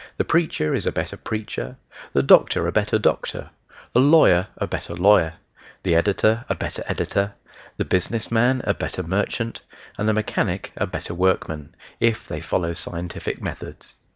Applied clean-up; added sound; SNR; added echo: none; none; none; none.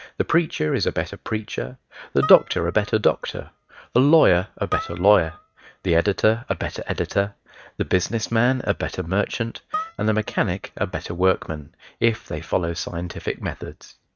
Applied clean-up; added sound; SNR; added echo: neural mask model RNNoise.